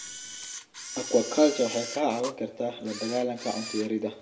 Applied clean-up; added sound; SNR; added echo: none; Camera; 11 dB; reverberation time 0.9 s.